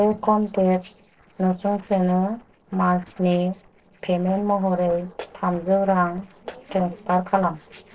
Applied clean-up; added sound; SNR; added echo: neural separator model SepFormer DNS4.